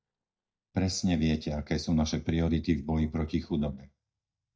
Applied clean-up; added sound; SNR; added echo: neural mask model DeepFilterNet 3.